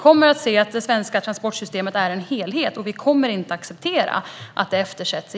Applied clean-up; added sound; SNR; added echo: none; none; none; none.